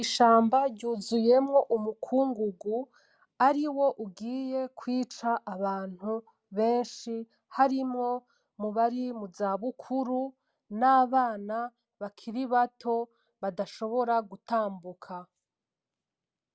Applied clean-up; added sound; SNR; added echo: none; none; none; none.